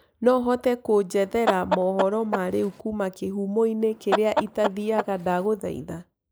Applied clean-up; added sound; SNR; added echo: neural mask model Resemble Enhance denoiser.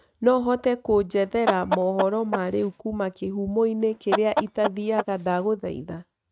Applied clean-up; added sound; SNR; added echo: neural mask model RNNoise.